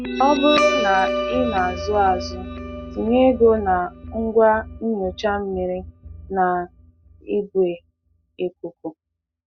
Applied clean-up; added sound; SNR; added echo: none; Guitar; 7 dB; none.